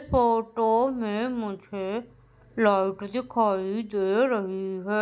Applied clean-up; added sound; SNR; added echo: none; none; none; none.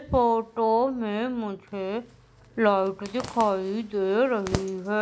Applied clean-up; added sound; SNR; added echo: none; Zipper (clothing); 15 dB; none.